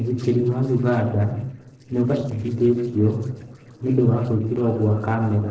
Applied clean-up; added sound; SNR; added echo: neural separator model SepFormer DNS4.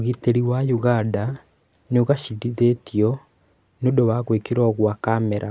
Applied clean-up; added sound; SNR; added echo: none; none; none; none.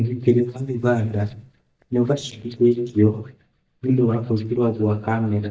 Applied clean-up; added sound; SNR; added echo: neural mask model DeepFilterNet 3.